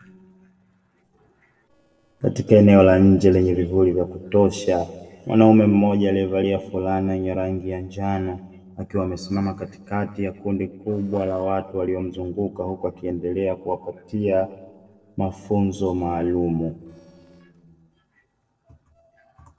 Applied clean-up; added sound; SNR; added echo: neural separator model SepFormer DNS4.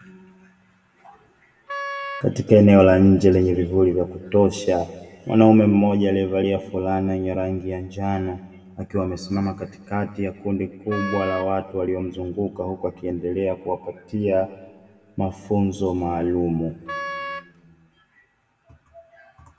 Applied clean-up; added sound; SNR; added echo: none; Wind instrument, woodwind instrument; 11 dB; reverberation time 1.2 s.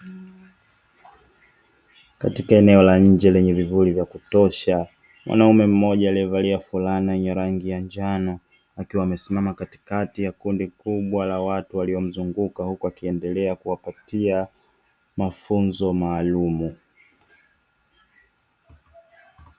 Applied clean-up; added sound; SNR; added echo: none; none; none; none.